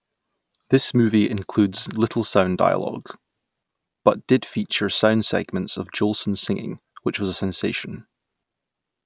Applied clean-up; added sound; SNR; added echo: none; none; none; none.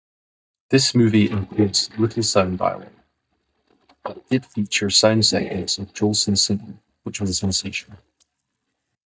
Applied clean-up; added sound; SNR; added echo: neural mask model DeepFilterNet 3.